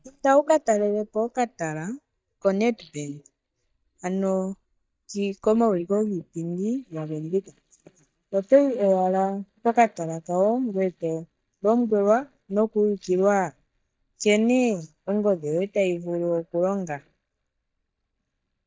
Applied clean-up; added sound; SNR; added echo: neural mask model DeepFilterNet 3.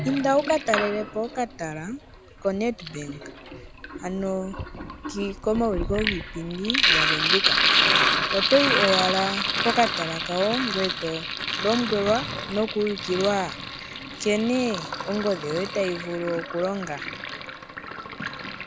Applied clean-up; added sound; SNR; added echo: none; Sink (filling or washing); 1 dB; none.